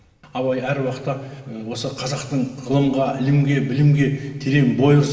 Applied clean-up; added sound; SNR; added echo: none; none; none; reverberation time 2.9 s.